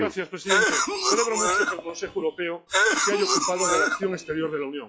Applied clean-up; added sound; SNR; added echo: classical method log-MMSE.